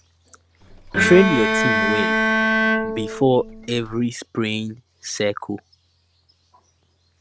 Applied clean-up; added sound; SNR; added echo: none; Bowed string instrument; -2 dB; none.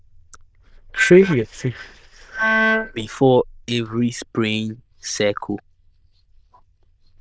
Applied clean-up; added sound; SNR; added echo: neural diffusion model UNIVERSE++.